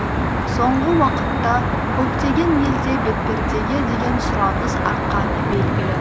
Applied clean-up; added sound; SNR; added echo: none; Traffic noise, roadway noise; -3 dB; none.